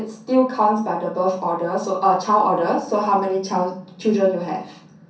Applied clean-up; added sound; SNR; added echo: none; none; none; reverberation time 0.6 s.